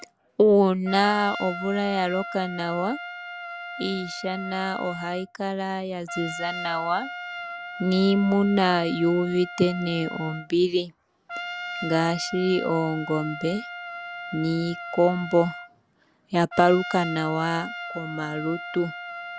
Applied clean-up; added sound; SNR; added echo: none; Trumpet; 11 dB; none.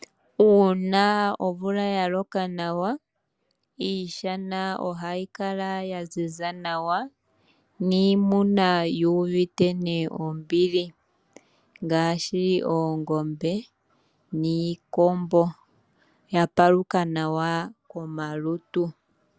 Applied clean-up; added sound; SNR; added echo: none; none; none; none.